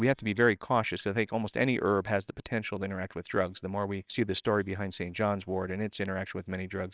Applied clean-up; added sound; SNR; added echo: neural separator model SepFormer WHAMR!.